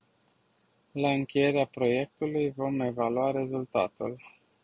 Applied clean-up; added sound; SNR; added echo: none; none; none; none.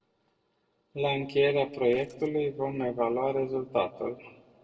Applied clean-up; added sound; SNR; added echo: neural separator model SepFormer DNS4.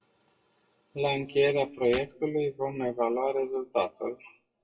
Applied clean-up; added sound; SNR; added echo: classical method WPE with log-MMSE.